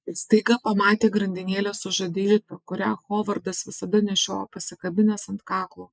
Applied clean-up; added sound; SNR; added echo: neural mask model Resemble Enhance denoiser.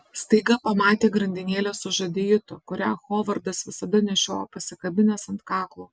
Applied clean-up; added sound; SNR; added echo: none; none; none; none.